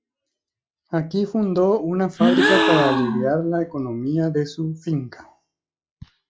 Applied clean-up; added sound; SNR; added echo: classical method log-MMSE.